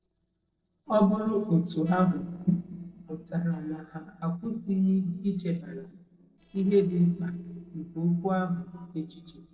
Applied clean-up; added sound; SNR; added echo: neural separator model SepFormer DNS4.